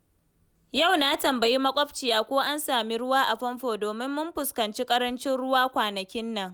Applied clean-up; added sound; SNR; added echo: none; none; none; none.